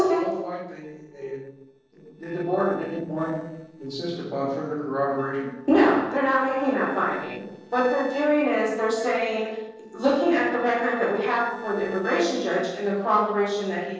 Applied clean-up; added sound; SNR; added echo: neural separator model SepFormer DNS4.